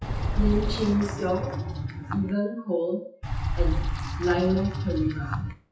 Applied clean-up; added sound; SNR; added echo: classical method WPE with log-MMSE.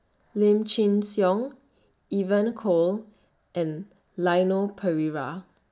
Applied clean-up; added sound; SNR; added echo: none; none; none; none.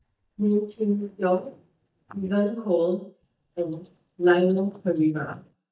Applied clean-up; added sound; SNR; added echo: neural mask model DeepFilterNet 3.